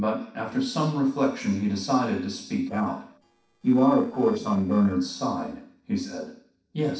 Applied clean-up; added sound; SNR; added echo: neural separator model SepFormer DNS4.